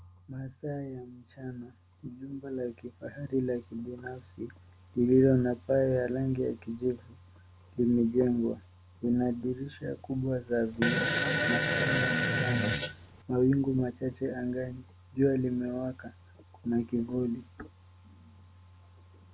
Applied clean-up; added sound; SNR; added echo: none; Fart; -2 dB; none.